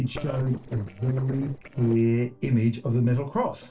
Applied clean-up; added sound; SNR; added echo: neural separator model SepFormer DNS4.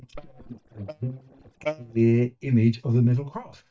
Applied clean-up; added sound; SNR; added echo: neural mask model DeepFilterNet 3.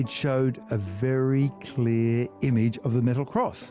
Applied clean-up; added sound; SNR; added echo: none; none; none; none.